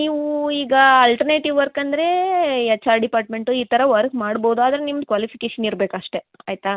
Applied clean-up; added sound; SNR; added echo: none; none; none; none.